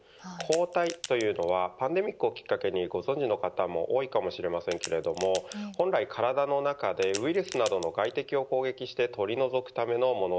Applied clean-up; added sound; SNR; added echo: none; Crack; 14 dB; none.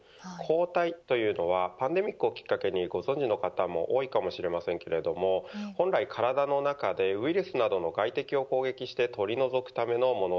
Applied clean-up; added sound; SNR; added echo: none; none; none; none.